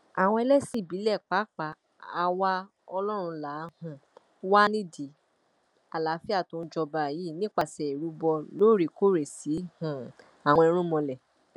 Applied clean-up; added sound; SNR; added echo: none; none; none; none.